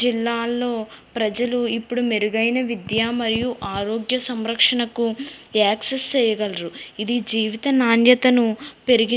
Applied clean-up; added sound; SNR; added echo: none; none; none; none.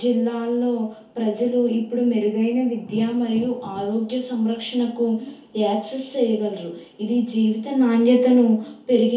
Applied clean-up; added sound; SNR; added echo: none; none; none; reverberation time 0.5 s.